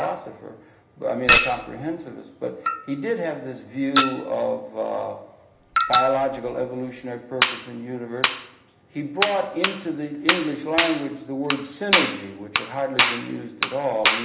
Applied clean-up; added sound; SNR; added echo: none; Chink, clink; -1 dB; reverberation time 1.1 s.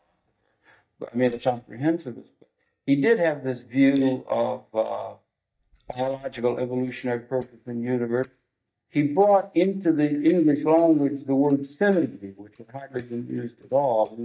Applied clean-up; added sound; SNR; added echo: neural mask model DeepFilterNet 3.